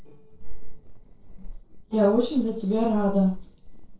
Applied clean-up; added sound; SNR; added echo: neural separator model SepFormer DNS4.